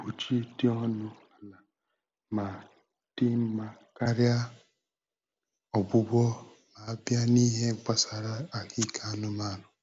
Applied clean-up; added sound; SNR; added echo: none; none; none; none.